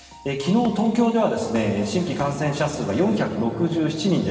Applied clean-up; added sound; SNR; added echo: none; Tap / Hammer; 20 dB; reverberation time 2.4 s.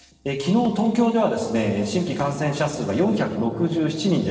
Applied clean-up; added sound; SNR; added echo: neural separator model SepFormer DNS4.